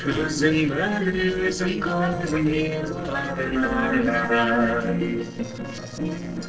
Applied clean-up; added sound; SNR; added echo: neural separator model SepFormer DNS4.